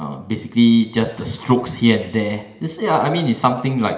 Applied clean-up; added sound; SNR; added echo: none; none; none; reverberation time 1.5 s.